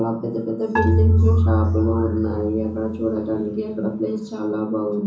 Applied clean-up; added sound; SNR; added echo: none; Marimba, xylophone; -2 dB; reverberation time 0.8 s.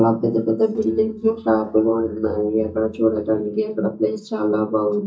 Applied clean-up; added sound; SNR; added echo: neural mask model DeepFilterNet 3.